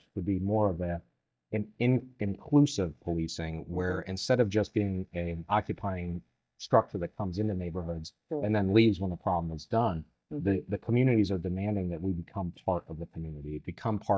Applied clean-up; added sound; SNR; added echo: neural mask model DeepFilterNet 3.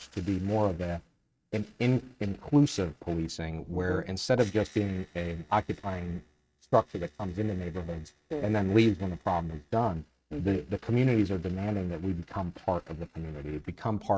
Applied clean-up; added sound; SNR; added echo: neural mask model RNNoise.